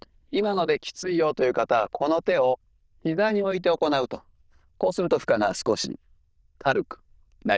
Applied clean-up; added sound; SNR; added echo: neural diffusion model UNIVERSE++.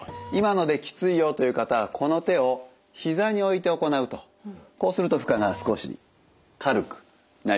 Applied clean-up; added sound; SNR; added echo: none; Printer; 12 dB; none.